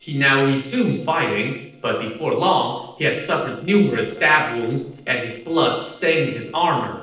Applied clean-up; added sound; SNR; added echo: neural separator model SepFormer DNS4.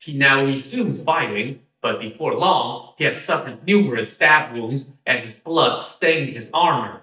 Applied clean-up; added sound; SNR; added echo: neural mask model DeepFilterNet 3.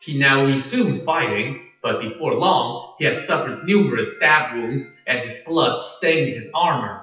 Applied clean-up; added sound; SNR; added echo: classical method WPE with log-MMSE.